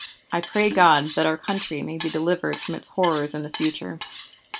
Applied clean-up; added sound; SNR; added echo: none; Cutlery, silverware; 14 dB; none.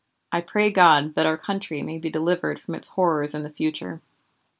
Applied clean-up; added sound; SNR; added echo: none; none; none; none.